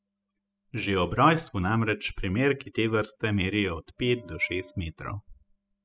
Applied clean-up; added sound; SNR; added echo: classical method spectral subtraction.